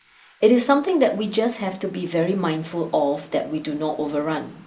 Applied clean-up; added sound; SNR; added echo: neural mask model Resemble Enhance denoiser.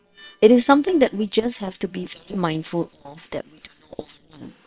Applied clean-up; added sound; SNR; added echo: neural separator model SepFormer WHAM!.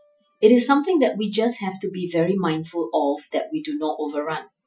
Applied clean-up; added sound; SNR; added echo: classical method Wiener filter.